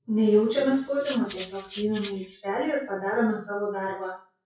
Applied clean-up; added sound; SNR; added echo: classical method WPE with log-MMSE.